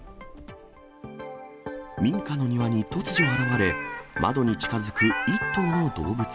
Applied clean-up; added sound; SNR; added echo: none; Cat; 4 dB; none.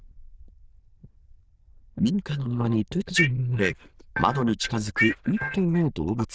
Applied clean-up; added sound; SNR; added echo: neural diffusion model UNIVERSE++.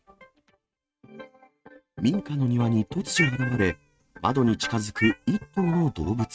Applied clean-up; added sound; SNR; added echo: neural mask model RNNoise.